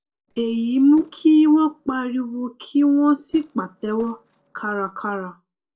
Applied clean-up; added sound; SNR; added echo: neural separator model SepFormer DNS4.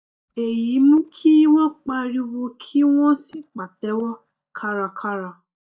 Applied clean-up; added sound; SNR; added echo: neural mask model DeepFilterNet 3.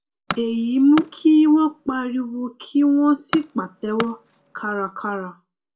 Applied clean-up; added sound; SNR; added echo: none; Tools; 15 dB; reverberation time 0.2 s.